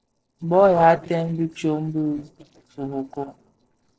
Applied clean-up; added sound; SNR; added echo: neural separator model SepFormer DNS4.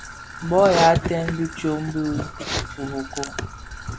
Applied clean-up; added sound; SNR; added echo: none; Trickle, dribble / Traffic noise, roadway noise; 14 dB; none.